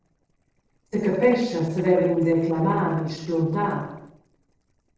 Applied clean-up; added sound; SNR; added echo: neural separator model SepFormer DNS4.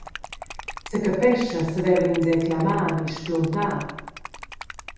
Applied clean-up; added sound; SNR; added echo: none; Liquid; 14 dB; reverberation time 0.8 s.